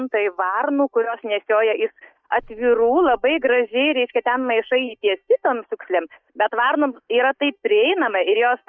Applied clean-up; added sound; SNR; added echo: neural mask model DeepFilterNet 3.